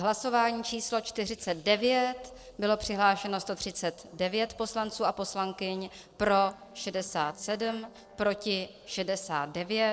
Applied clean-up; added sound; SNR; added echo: neural separator model SepFormer DNS4.